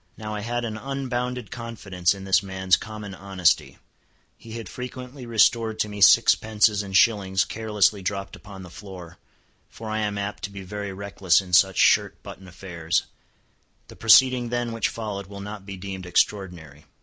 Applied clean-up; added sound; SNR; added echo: none; none; none; none.